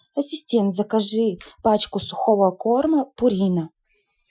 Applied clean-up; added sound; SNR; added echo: classical method Wiener filter.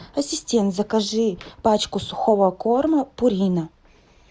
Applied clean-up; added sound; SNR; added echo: none; none; none; none.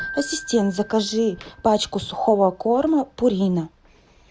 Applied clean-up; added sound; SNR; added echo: none; Keyboard (musical); 19 dB; none.